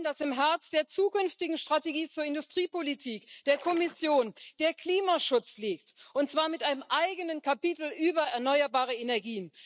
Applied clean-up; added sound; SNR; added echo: neural mask model RNNoise.